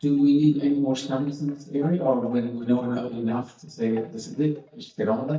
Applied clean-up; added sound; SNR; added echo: neural mask model DeepFilterNet 3.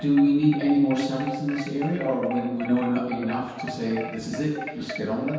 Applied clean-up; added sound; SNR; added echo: none; Wind chime; 12 dB; reverberation time 1.2 s.